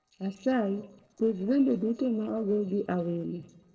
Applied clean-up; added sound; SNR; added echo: neural separator model SepFormer DNS4.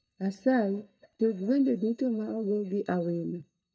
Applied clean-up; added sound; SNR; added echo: neural mask model DeepFilterNet 3.